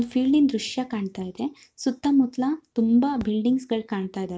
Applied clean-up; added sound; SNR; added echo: none; none; none; none.